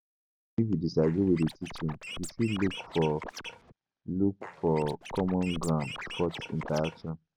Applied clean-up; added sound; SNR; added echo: none; Scratching (performance technique); 12 dB; none.